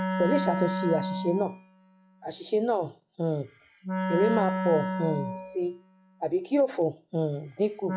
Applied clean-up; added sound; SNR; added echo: classical method log-MMSE.